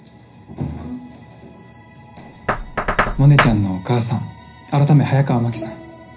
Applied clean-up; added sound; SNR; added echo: none; Knock; 7 dB; reverberation time 0.5 s.